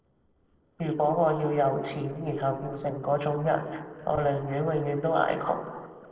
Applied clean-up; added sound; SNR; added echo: neural separator model SepFormer DNS4.